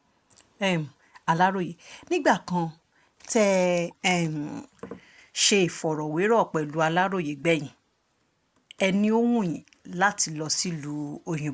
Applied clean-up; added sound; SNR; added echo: none; none; none; none.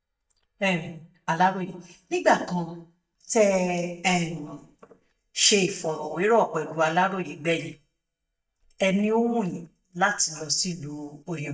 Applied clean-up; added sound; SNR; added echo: neural mask model DeepFilterNet 3.